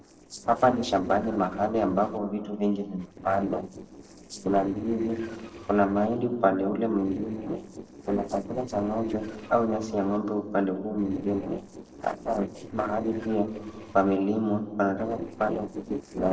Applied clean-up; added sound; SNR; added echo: neural separator model SepFormer DNS4.